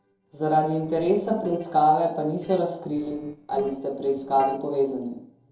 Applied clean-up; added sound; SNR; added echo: neural separator model SepFormer DNS4.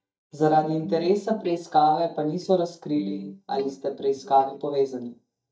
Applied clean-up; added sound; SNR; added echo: neural mask model DeepFilterNet 3.